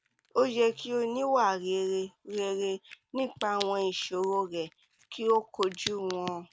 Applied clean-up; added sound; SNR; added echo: none; Crack; 18 dB; none.